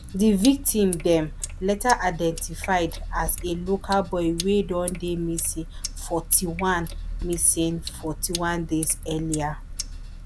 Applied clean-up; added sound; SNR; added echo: none; Sink (filling or washing); 10 dB; none.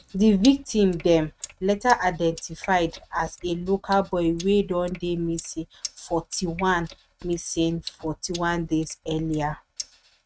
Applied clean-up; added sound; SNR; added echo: neural mask model RNNoise.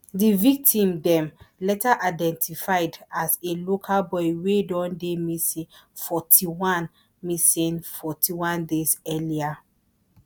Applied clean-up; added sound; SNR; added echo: none; none; none; none.